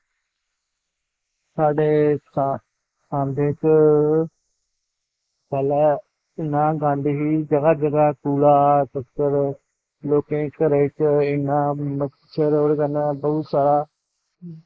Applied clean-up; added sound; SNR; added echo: neural mask model Resemble Enhance denoiser.